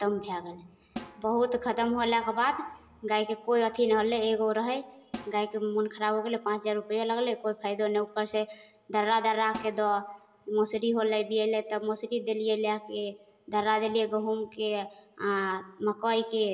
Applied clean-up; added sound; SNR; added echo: none; Snare drum; 19 dB; reverberation time 0.5 s.